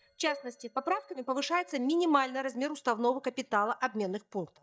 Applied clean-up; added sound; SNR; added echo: neural mask model DeepFilterNet 3.